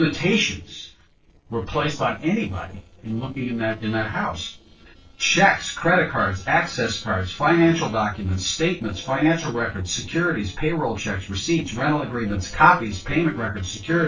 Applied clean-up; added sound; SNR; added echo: neural separator model SepFormer DNS4.